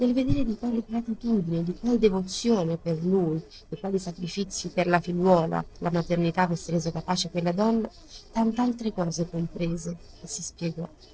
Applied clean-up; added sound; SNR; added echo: neural separator model SepFormer DNS4.